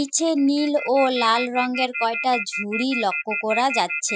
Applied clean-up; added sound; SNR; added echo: classical method Wiener filter.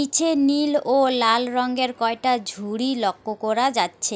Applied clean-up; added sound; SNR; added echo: none; none; none; none.